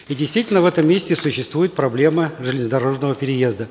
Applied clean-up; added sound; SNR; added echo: none; none; none; none.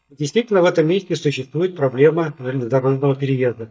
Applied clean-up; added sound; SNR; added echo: neural mask model DeepFilterNet 3.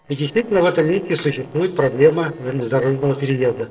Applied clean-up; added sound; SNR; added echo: neural separator model SepFormer DNS4.